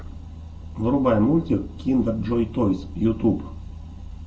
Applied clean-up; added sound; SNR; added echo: none; none; none; reverberation time 0.2 s.